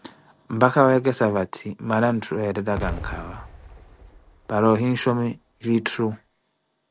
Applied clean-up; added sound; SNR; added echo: none; Explosion; 14 dB; none.